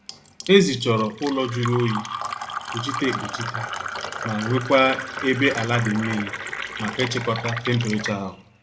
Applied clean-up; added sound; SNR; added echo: none; Fill (with liquid); 8 dB; reverberation time 0.5 s.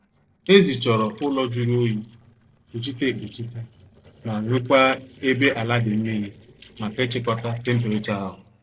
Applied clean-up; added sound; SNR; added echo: neural separator model SepFormer DNS4.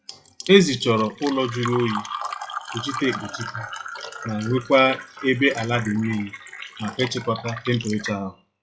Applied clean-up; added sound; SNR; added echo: classical method WPE with log-MMSE.